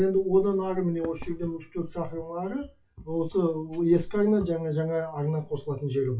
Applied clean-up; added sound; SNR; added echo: classical method WPE with log-MMSE.